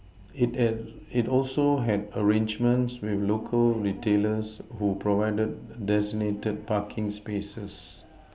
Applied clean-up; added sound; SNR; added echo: none; none; none; none.